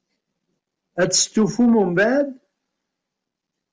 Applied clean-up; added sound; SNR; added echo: none; none; none; none.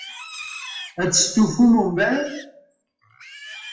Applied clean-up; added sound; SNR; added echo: classical method WPE with log-MMSE.